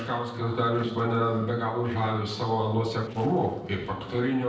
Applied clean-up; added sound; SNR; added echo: neural separator model SepFormer DNS4.